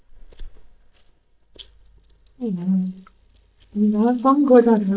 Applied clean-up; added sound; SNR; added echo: neural mask model DeepFilterNet 3.